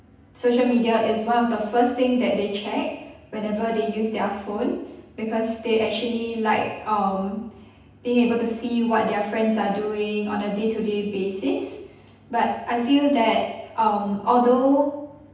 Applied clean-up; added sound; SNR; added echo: none; none; none; reverberation time 0.9 s.